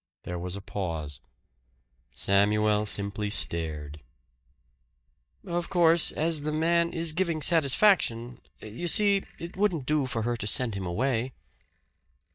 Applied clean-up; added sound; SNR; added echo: neural mask model DeepFilterNet 3.